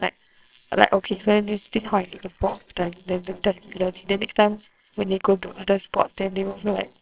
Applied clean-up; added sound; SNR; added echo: neural separator model SepFormer WHAMR!.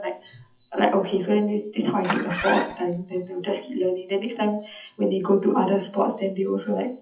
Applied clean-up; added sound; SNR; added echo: classical method WPE with log-MMSE.